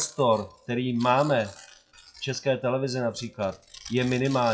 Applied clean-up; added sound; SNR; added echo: classical method WPE with log-MMSE.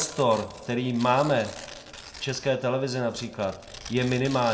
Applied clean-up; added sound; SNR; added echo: none; Tearing; 17 dB; reverberation time 0.7 s.